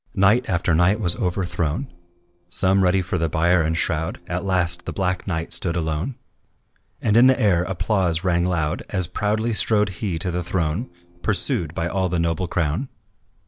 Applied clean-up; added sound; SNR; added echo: neural separator model SepFormer DNS4.